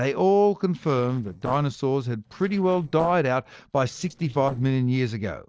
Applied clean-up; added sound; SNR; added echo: neural separator model SepFormer DNS4.